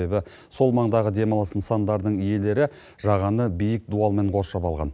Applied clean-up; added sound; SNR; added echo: none; none; none; none.